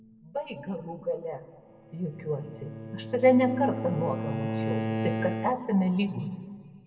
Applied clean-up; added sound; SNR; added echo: none; Bowed string instrument; 7 dB; reverberation time 1.4 s.